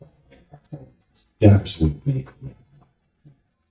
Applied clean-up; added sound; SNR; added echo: neural mask model DeepFilterNet 3.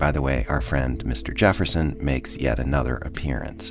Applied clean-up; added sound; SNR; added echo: none; none; none; none.